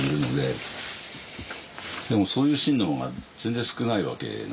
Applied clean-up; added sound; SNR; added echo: none; none; none; none.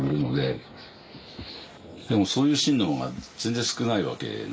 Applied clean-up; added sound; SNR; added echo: neural mask model Resemble Enhance denoiser.